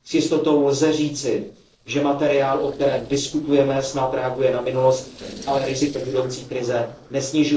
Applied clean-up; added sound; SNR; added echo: neural separator model SepFormer DNS4.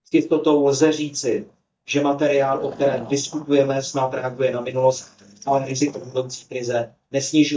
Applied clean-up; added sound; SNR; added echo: neural mask model DeepFilterNet 3.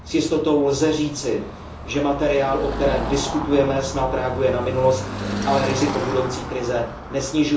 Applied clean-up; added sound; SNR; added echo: none; Car passing by / Traffic noise, roadway noise; 8 dB; reverberation time 1.2 s.